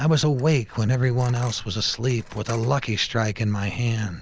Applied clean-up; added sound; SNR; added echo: none; Coin (dropping); 19 dB; none.